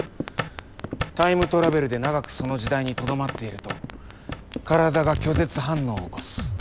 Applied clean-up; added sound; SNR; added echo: none; none; none; none.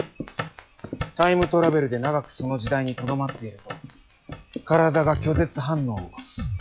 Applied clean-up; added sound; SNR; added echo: classical method log-MMSE.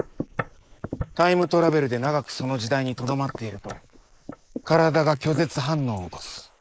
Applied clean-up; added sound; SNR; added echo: neural mask model Resemble Enhance denoiser.